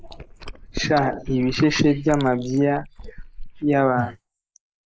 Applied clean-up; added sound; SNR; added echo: neural mask model Resemble Enhance denoiser.